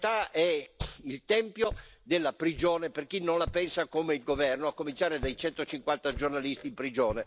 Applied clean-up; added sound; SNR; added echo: none; Walk, footsteps; 16 dB; none.